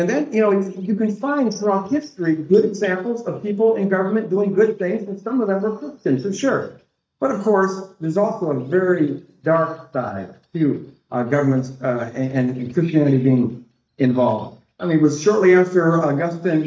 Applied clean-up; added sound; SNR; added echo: neural mask model DeepFilterNet 3.